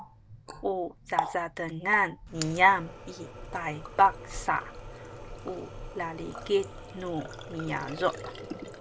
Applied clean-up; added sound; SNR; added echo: none; Water tap, faucet; 10 dB; none.